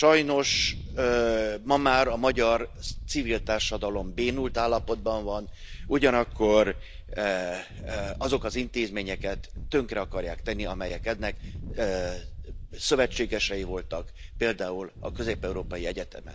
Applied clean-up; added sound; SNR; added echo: none; Wind; 10 dB; none.